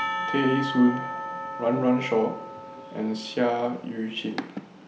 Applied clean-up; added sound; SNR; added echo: none; Percussion; 8 dB; none.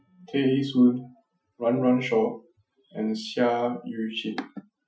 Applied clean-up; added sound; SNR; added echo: classical method Wiener filter.